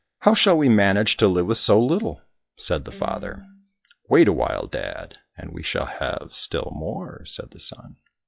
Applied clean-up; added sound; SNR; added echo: classical method log-MMSE.